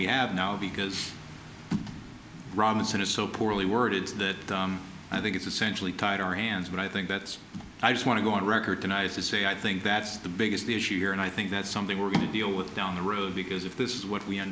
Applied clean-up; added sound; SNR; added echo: none; none; none; none.